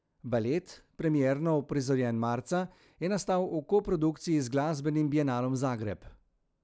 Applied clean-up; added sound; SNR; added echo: none; none; none; none.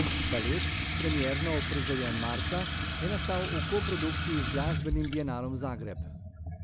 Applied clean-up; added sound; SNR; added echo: none; Sink (filling or washing) / Water tap, faucet; -3 dB; none.